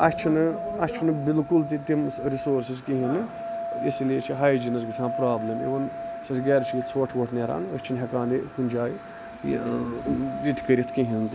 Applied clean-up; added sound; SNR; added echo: none; none; none; none.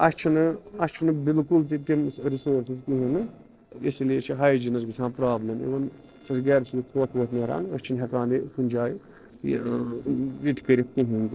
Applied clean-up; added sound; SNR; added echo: neural separator model SepFormer DNS4.